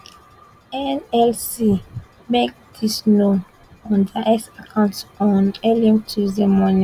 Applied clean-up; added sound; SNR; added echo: none; none; none; none.